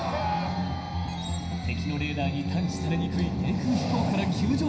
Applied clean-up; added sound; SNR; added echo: none; none; none; reverberation time 0.9 s.